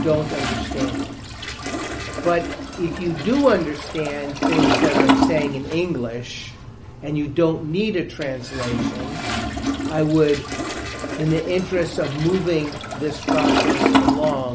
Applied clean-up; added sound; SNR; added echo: none; Toilet flush; 1 dB; none.